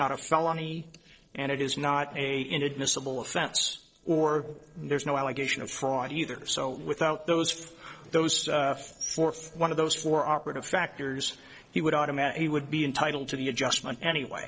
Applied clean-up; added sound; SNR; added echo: neural separator model SepFormer DNS4.